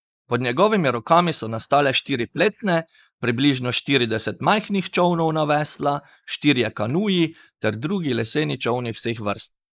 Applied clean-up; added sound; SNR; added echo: neural mask model Resemble Enhance denoiser.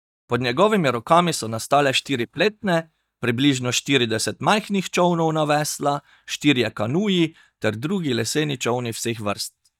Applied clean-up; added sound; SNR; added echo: neural mask model DeepFilterNet 3.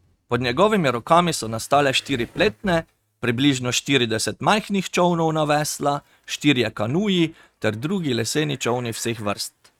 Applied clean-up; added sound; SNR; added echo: neural mask model RNNoise.